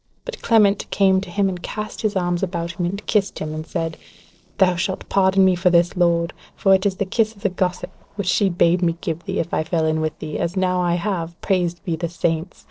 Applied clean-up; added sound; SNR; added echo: neural separator model SepFormer DNS4.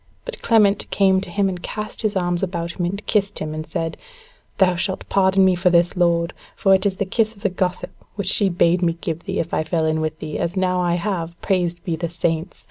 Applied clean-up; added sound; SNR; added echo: none; none; none; none.